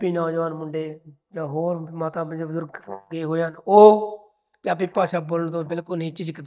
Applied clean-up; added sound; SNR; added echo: neural mask model DeepFilterNet 3.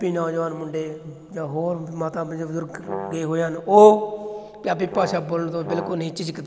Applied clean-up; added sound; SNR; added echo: none; Brass instrument; 10 dB; none.